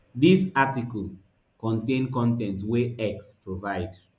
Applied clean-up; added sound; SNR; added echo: none; none; none; none.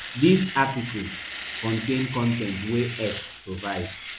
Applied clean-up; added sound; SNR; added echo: none; Domestic sounds, home sounds; 10 dB; none.